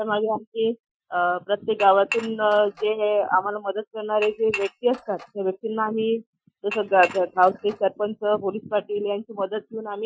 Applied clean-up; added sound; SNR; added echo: classical method Wiener filter.